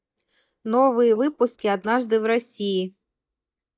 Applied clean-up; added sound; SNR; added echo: neural mask model DeepFilterNet 3.